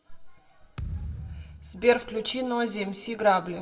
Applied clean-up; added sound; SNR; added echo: none; Thump, thud; 12 dB; reverberation time 1.1 s.